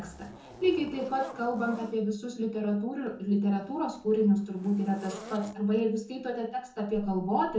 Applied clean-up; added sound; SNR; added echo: none; Zipper (clothing); 18 dB; reverberation time 0.5 s.